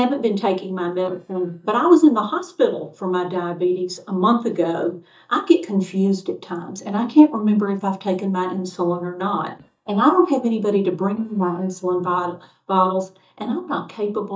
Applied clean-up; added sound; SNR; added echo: neural mask model DeepFilterNet 3.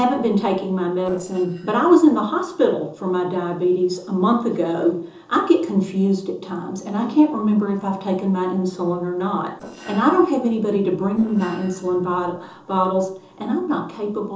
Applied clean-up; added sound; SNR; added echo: neural separator model SepFormer DNS4.